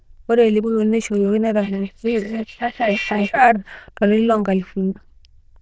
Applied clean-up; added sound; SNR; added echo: neural diffusion model UNIVERSE++.